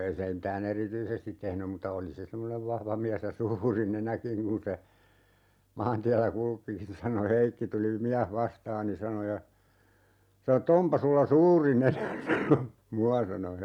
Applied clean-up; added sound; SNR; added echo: none; none; none; none.